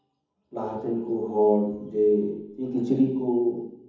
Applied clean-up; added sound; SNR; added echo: none; none; none; reverberation time 1.2 s.